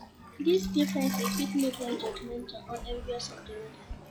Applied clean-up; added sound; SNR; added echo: classical method log-MMSE.